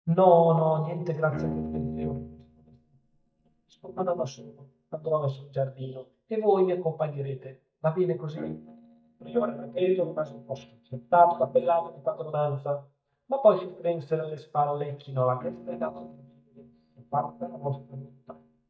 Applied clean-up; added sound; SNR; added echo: neural mask model DeepFilterNet 3.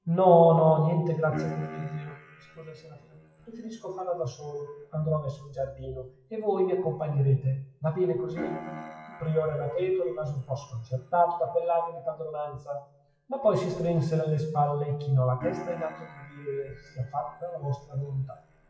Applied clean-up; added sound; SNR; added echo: classical method WPE with log-MMSE.